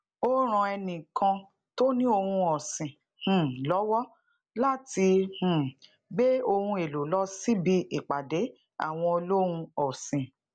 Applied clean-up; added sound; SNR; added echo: none; none; none; none.